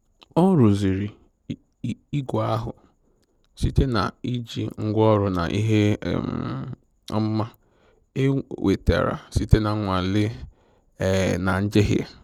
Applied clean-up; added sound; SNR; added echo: none; none; none; none.